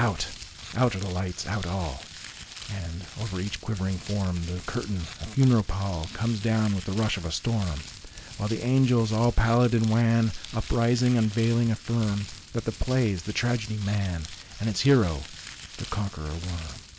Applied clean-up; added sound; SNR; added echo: none; Crumpling, crinkling; 16 dB; none.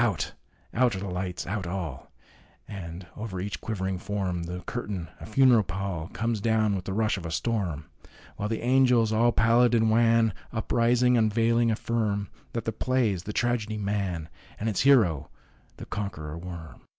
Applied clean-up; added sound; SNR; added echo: none; none; none; none.